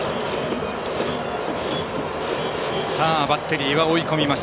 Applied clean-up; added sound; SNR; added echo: none; none; none; none.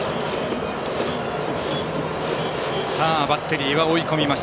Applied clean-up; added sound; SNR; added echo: none; Traffic noise, roadway noise; 11 dB; none.